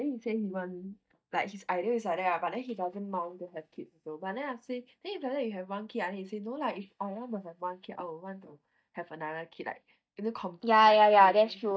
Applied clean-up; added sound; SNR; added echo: neural mask model DeepFilterNet 3.